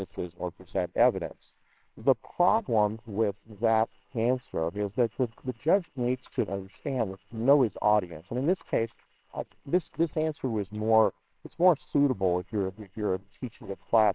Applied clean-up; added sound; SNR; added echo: neural separator model SepFormer WHAMR!.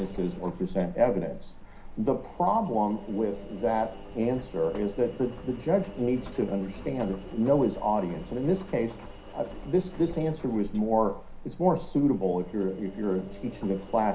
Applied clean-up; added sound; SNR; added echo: none; Engine; 14 dB; reverberation time 0.3 s.